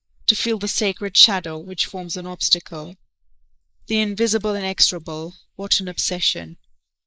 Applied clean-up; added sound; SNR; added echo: neural mask model Resemble Enhance denoiser.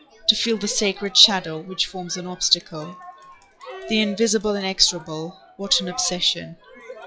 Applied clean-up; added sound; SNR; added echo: classical method log-MMSE.